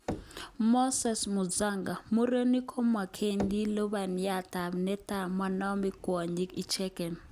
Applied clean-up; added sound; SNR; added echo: none; Knock / Wood; 16 dB; none.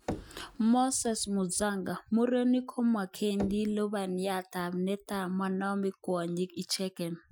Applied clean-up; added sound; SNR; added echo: classical method Wiener filter.